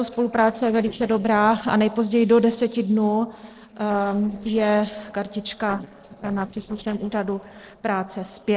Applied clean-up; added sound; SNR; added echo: neural separator model SepFormer DNS4.